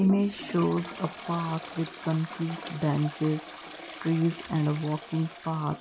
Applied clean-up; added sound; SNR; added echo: none; Toilet flush; 12 dB; none.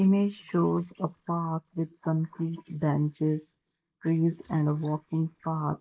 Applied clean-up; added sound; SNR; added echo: neural mask model Resemble Enhance denoiser.